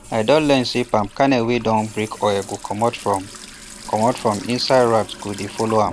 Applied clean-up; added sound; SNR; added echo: none; Sink (filling or washing) / Water tap, faucet; 16 dB; none.